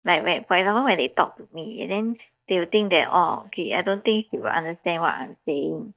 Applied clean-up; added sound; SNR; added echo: neural mask model DeepFilterNet 3.